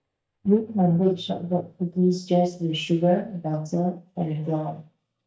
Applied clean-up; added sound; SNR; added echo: neural mask model DeepFilterNet 3.